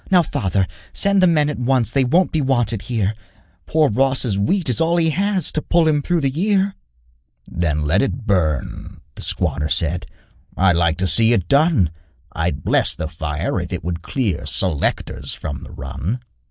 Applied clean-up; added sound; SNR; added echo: neural mask model Resemble Enhance denoiser.